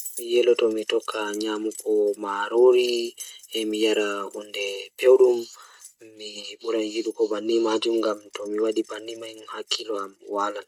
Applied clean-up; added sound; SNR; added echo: neural mask model RNNoise.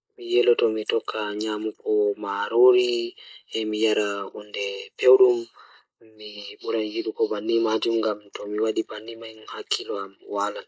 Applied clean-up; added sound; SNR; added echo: neural mask model Resemble Enhance denoiser.